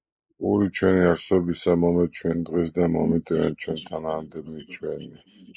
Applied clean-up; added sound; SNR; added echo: neural mask model Resemble Enhance denoiser.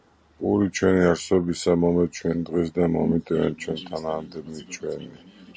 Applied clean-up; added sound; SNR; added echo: none; none; none; none.